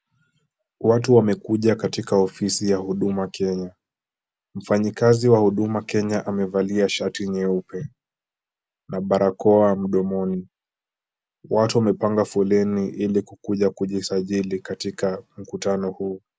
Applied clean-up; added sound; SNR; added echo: none; none; none; none.